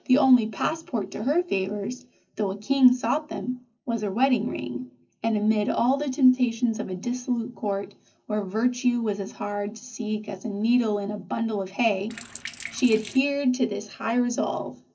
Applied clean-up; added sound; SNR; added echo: neural separator model SepFormer DNS4.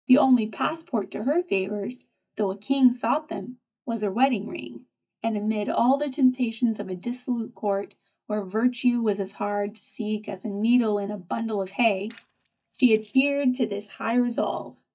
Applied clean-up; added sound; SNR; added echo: neural mask model DeepFilterNet 3.